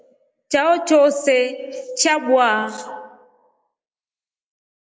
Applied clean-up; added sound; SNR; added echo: neural mask model Resemble Enhance denoiser.